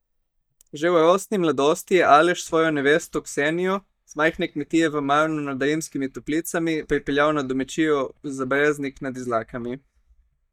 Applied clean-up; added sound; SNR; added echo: neural mask model DeepFilterNet 3.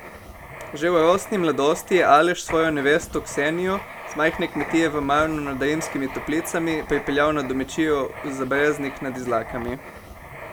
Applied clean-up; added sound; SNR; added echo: none; Writing; 13 dB; none.